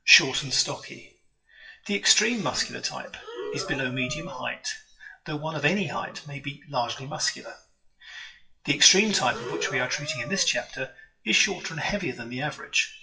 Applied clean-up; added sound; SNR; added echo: classical method WPE with log-MMSE.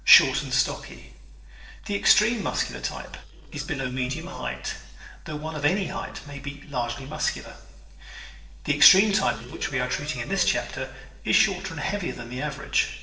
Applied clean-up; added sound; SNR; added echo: neural separator model SepFormer DNS4.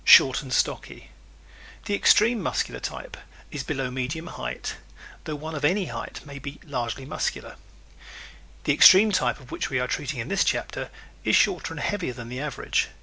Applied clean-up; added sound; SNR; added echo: none; none; none; none.